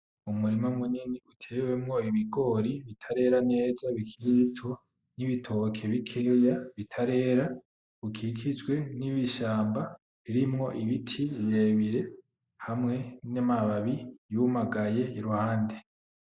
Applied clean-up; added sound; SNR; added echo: neural mask model Resemble Enhance denoiser.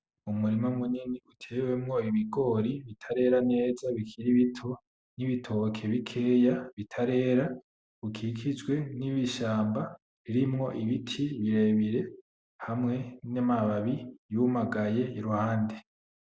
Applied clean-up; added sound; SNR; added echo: none; none; none; none.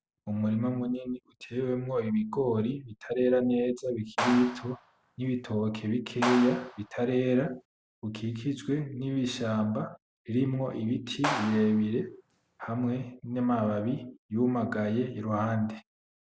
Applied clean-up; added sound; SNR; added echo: none; Clapping; 7 dB; none.